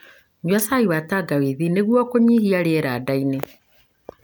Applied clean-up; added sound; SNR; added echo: none; none; none; none.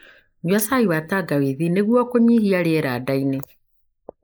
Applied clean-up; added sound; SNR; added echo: neural mask model Resemble Enhance denoiser.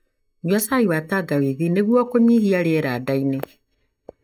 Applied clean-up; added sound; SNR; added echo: neural mask model DeepFilterNet 3.